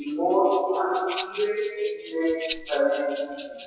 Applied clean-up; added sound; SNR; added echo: classical method WPE with log-MMSE.